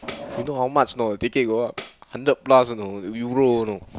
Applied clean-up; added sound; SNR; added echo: none; Tambourine; 10 dB; none.